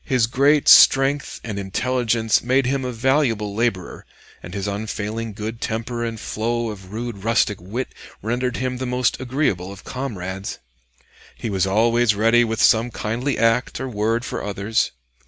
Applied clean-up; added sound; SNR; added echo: none; none; none; none.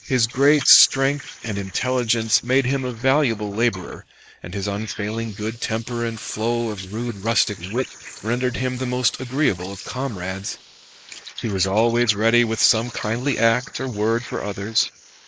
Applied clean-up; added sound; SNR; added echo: neural mask model Resemble Enhance denoiser.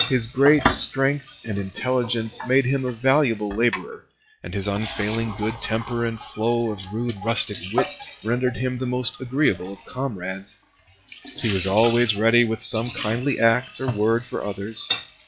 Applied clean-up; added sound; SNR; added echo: classical method log-MMSE.